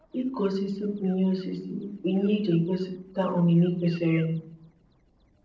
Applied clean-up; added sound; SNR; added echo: neural separator model SepFormer DNS4.